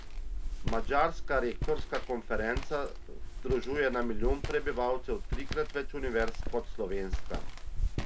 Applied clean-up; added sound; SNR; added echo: none; Walk, footsteps; -1 dB; none.